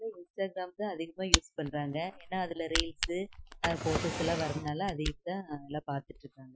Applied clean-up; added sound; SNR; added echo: classical method Wiener filter.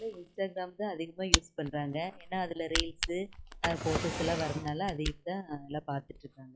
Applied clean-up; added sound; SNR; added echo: classical method log-MMSE.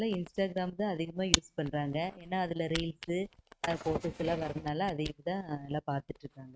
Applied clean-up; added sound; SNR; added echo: neural mask model RNNoise.